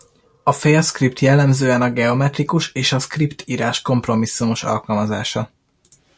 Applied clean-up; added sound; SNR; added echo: none; none; none; none.